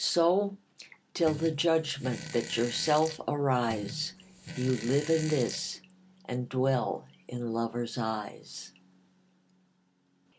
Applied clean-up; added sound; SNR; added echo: none; Fart; 11 dB; none.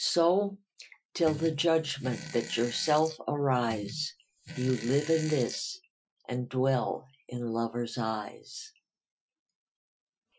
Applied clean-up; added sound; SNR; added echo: classical method Wiener filter.